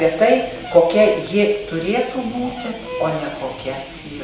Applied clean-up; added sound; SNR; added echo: none; Guitar + Fowl; 13 dB; none.